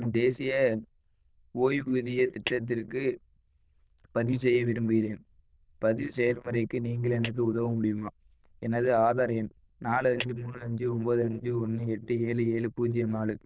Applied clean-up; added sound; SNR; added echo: neural diffusion model UNIVERSE++.